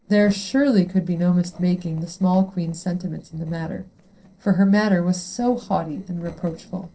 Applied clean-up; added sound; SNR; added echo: neural separator model SepFormer DNS4.